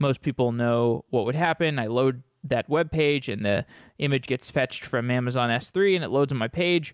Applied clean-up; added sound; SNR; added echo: none; none; none; none.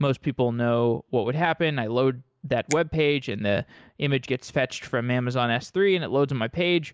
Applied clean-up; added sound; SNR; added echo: neural mask model Resemble Enhance denoiser.